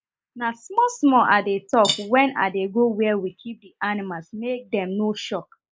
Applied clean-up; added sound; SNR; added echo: neural mask model Resemble Enhance denoiser.